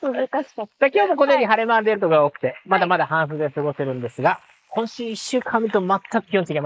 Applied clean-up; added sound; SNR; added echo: neural mask model Resemble Enhance denoiser.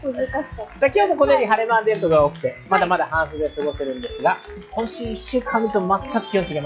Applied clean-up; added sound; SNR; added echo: classical method log-MMSE.